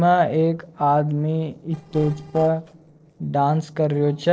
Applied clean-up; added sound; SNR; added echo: neural separator model SepFormer DNS4.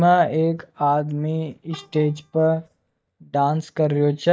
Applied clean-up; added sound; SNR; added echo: neural mask model DeepFilterNet 3.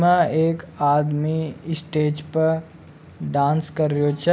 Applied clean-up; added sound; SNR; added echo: none; none; none; none.